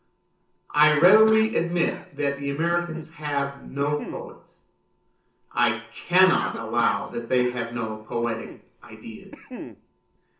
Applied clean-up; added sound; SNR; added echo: none; Cough; 16 dB; reverberation time 0.6 s.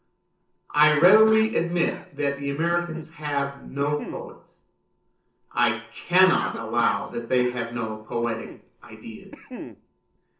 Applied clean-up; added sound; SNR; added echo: neural separator model SepFormer DNS4.